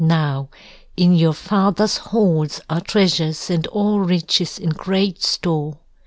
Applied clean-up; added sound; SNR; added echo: none; none; none; none.